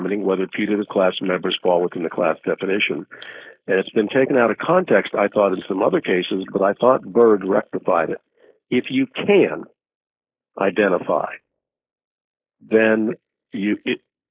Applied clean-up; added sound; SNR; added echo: neural mask model Resemble Enhance denoiser.